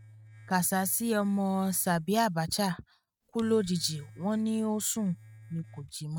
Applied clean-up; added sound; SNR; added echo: neural mask model RNNoise.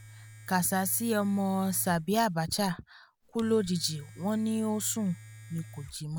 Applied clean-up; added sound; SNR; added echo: none; Domestic sounds, home sounds; 19 dB; none.